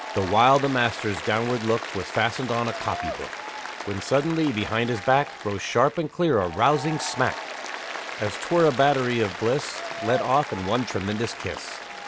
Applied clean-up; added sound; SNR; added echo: none; Applause; 10 dB; none.